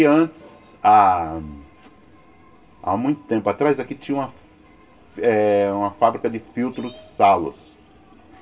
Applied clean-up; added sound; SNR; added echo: none; none; none; reverberation time 0.2 s.